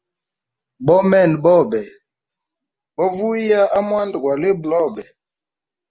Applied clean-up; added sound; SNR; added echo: none; none; none; none.